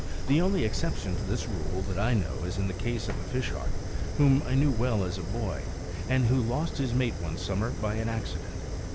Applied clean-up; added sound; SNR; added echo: none; Fire; 2 dB; none.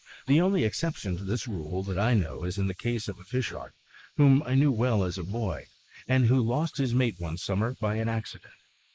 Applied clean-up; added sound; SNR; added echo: neural mask model Resemble Enhance denoiser.